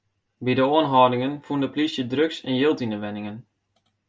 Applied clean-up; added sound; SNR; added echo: none; none; none; none.